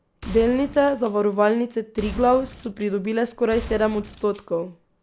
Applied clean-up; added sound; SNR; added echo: none; Gunshot, gunfire; 16 dB; none.